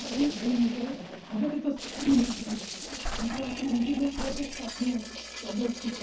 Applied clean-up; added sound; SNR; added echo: neural separator model SepFormer DNS4.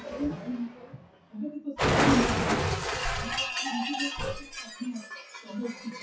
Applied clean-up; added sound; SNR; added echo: classical method WPE with log-MMSE.